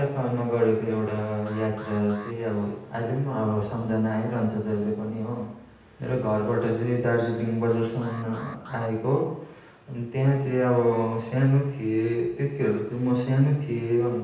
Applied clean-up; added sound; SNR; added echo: none; Alarm; 20 dB; reverberation time 0.9 s.